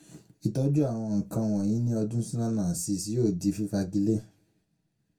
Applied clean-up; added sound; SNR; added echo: none; none; none; reverberation time 0.2 s.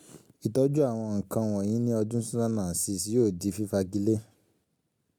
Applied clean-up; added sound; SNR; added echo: none; none; none; none.